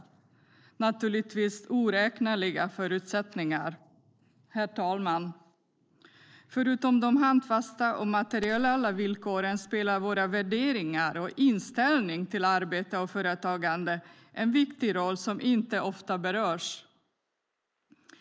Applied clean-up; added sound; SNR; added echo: neural mask model Resemble Enhance denoiser.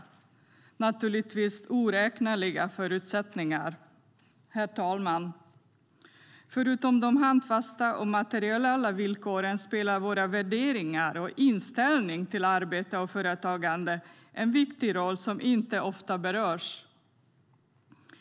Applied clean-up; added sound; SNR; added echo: none; none; none; none.